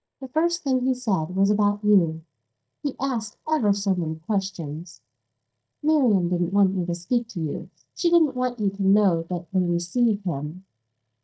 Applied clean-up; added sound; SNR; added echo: neural mask model DeepFilterNet 3.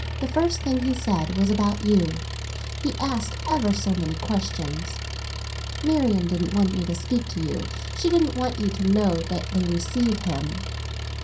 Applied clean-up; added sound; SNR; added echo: none; Engine; 6 dB; reverberation time 0.3 s.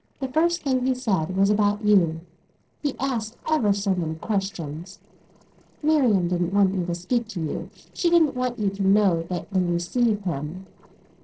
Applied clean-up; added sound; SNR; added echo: neural separator model SepFormer DNS4.